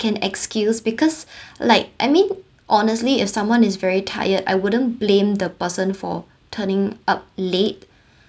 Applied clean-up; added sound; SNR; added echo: none; none; none; none.